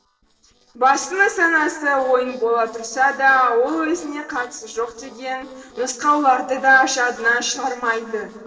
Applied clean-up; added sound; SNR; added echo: neural separator model SepFormer DNS4.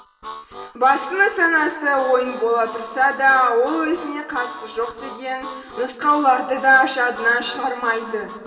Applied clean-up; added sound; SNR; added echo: none; Harmonica; 17 dB; reverberation time 2.0 s.